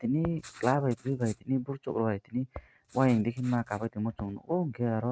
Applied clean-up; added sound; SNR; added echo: neural mask model RNNoise.